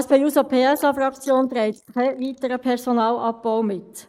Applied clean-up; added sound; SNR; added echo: neural mask model Resemble Enhance denoiser.